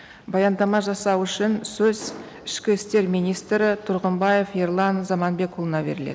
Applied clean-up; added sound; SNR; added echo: none; none; none; none.